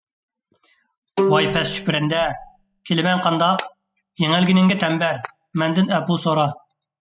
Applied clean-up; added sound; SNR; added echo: classical method spectral subtraction.